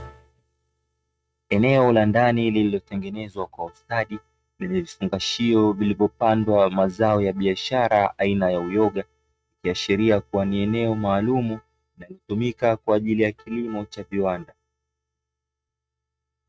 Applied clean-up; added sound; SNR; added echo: neural mask model RNNoise.